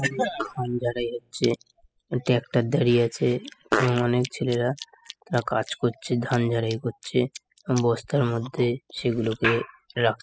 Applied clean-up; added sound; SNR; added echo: classical method spectral subtraction.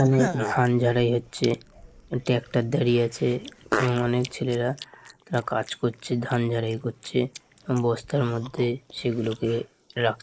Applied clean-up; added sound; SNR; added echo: neural mask model Resemble Enhance denoiser.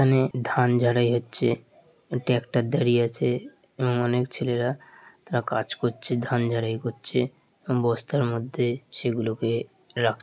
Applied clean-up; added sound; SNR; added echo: none; none; none; none.